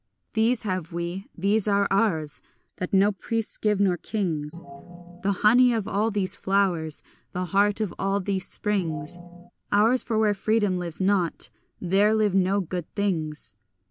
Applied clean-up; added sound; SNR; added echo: none; Organ; 14 dB; none.